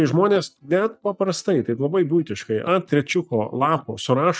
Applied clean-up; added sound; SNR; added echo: neural mask model DeepFilterNet 3.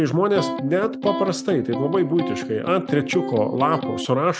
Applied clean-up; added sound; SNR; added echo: none; Electric guitar; 6 dB; none.